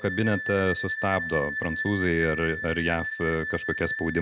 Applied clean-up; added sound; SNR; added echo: none; Wind instrument, woodwind instrument; 5 dB; none.